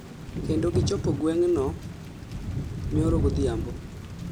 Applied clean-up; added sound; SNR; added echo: none; Thunder / Rain; 0 dB; none.